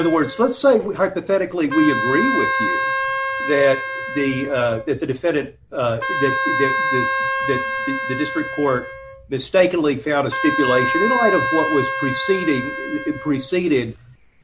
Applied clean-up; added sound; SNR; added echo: none; Wind instrument, woodwind instrument; 4 dB; none.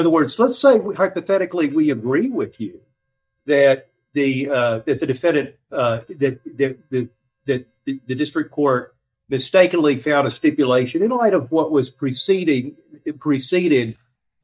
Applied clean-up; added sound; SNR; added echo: neural mask model DeepFilterNet 3.